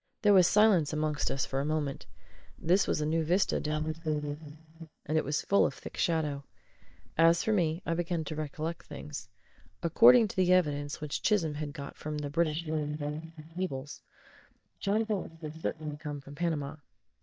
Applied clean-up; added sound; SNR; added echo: neural mask model DeepFilterNet 3.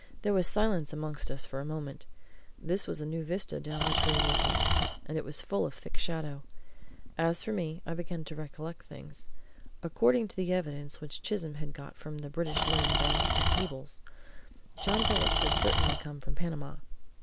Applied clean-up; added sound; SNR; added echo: none; Engine / Tools; -3 dB; none.